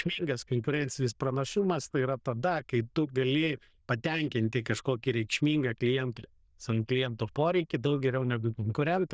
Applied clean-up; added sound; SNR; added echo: neural diffusion model UNIVERSE++.